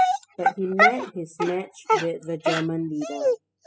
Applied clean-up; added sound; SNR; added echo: classical method spectral subtraction.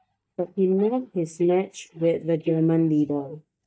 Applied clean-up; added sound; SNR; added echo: neural mask model DeepFilterNet 3.